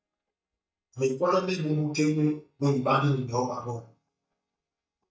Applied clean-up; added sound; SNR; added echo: neural mask model DeepFilterNet 3.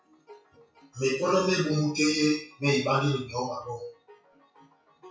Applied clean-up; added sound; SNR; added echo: classical method WPE with log-MMSE.